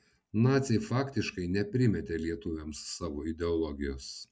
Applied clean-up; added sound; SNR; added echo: none; none; none; none.